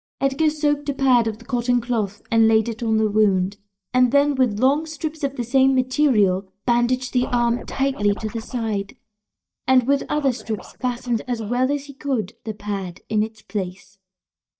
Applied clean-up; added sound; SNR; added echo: neural mask model DeepFilterNet 3.